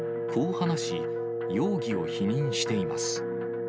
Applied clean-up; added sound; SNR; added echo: none; Wind instrument, woodwind instrument; 0 dB; none.